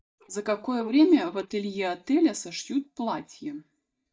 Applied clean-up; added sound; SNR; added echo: neural mask model DeepFilterNet 3.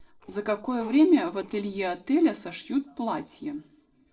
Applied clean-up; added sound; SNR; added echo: neural separator model SepFormer DNS4.